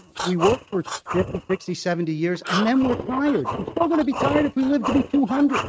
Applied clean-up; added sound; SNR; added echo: neural mask model RNNoise.